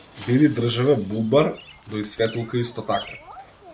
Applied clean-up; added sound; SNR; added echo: none; Shatter + Bird vocalization, bird call, bird song; 19 dB; none.